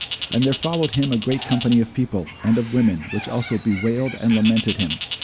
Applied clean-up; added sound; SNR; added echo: none; Bird; 11 dB; none.